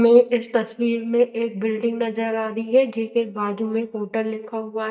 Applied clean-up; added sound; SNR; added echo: neural mask model DeepFilterNet 3.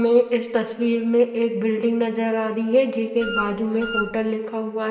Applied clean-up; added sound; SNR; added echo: none; Wind instrument, woodwind instrument; 7 dB; reverberation time 2.9 s.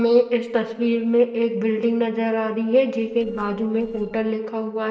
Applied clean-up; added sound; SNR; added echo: neural separator model SepFormer DNS4.